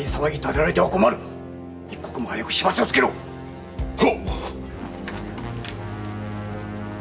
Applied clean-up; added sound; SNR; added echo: none; Brass instrument; 15 dB; none.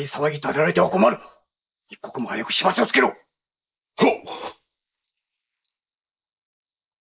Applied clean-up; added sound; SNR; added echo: neural mask model Resemble Enhance denoiser.